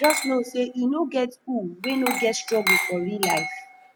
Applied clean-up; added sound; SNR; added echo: none; Glass; 4 dB; none.